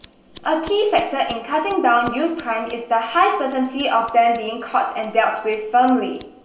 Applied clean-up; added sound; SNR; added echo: none; Scissors; 18 dB; reverberation time 0.2 s.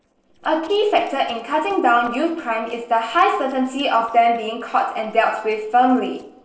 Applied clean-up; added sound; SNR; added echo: neural separator model SepFormer DNS4.